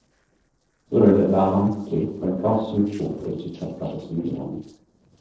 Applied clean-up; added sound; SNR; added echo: neural separator model SepFormer DNS4.